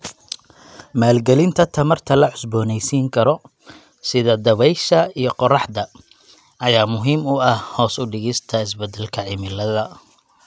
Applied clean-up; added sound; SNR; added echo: none; none; none; none.